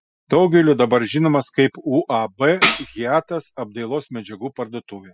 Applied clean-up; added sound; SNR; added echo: classical method spectral subtraction.